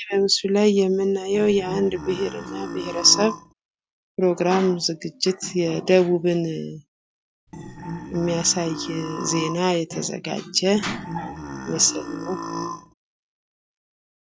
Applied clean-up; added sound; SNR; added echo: none; Burping, eructation; 9 dB; none.